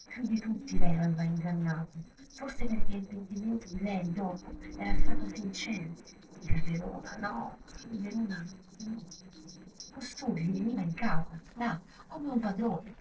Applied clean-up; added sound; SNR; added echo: neural separator model SepFormer DNS4.